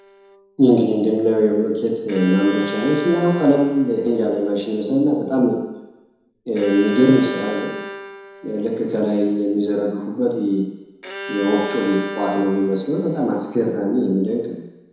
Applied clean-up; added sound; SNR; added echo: none; Bowed string instrument; 14 dB; reverberation time 1.0 s.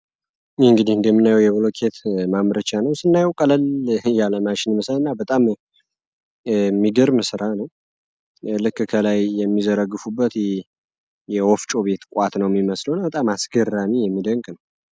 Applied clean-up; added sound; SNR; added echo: none; none; none; none.